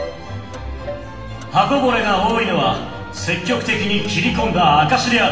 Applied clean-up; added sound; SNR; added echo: none; Motor vehicle (road); 16 dB; reverberation time 0.9 s.